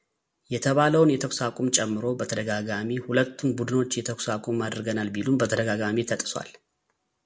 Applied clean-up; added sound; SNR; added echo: none; none; none; none.